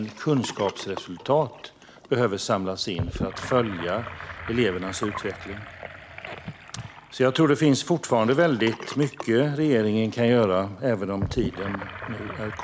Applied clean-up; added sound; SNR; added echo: none; Sink (filling or washing) / Gurgling; 12 dB; none.